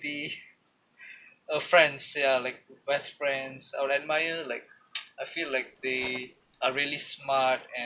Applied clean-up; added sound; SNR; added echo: none; Cutlery, silverware; 19 dB; none.